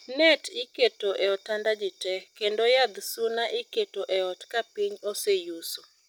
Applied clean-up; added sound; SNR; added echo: none; none; none; none.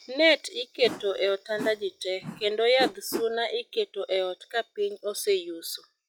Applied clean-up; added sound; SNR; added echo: classical method log-MMSE.